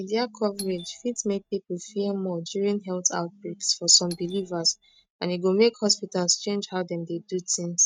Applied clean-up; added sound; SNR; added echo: neural mask model RNNoise.